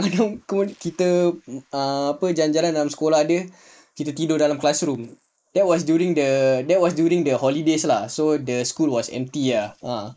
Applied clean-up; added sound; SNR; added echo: neural mask model Resemble Enhance denoiser.